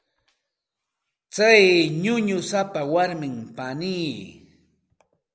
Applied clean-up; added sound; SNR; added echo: none; none; none; none.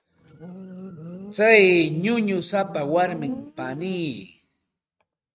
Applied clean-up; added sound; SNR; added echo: neural mask model RNNoise.